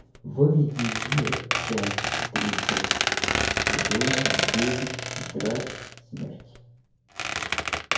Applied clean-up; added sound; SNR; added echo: none; Squeak; -1 dB; reverberation time 2.2 s.